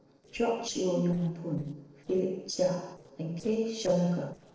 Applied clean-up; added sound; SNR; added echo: neural separator model SepFormer DNS4.